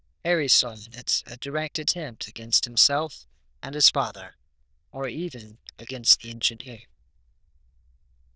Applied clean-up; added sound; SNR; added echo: neural diffusion model UNIVERSE++.